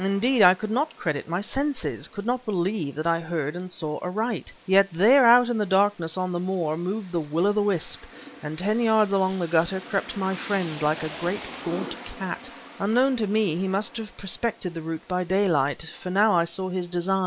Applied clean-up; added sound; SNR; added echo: none; Rain; 20 dB; none.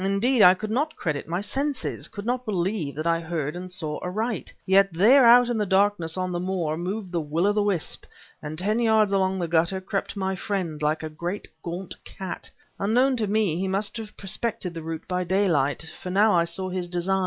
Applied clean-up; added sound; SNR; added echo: none; none; none; none.